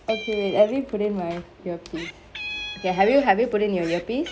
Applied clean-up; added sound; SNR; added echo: none; Meow; 15 dB; none.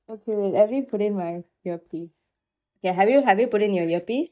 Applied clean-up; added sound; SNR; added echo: neural mask model DeepFilterNet 3.